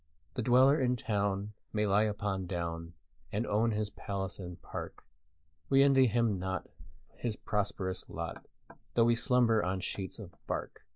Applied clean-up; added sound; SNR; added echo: neural mask model Resemble Enhance denoiser.